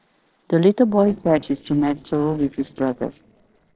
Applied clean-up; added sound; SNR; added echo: neural separator model SepFormer DNS4.